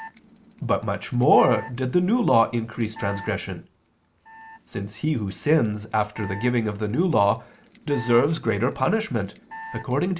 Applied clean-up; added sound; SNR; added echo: none; Alarm; 17 dB; none.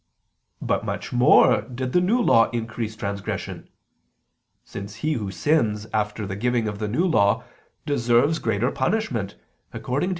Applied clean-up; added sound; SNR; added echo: none; none; none; none.